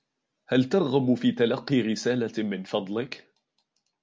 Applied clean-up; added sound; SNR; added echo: none; none; none; none.